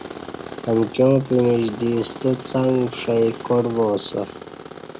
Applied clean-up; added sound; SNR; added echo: none; Tools; 13 dB; none.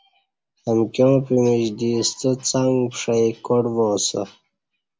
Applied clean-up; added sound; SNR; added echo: none; none; none; none.